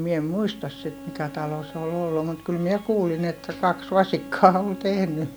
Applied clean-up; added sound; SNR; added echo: none; Bowed string instrument; 18 dB; none.